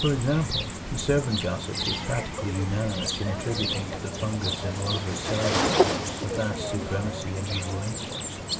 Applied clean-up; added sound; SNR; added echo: none; Cricket; 0 dB; none.